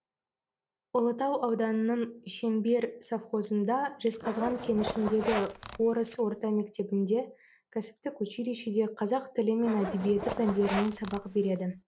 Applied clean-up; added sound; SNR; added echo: none; Zipper (clothing); 8 dB; none.